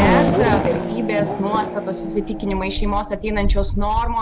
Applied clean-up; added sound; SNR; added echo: none; Race car, auto racing / Accelerating, revving, vroom; -2 dB; none.